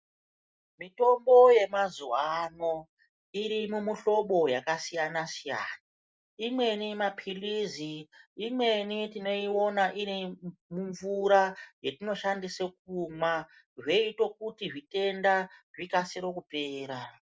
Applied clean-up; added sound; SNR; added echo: none; none; none; none.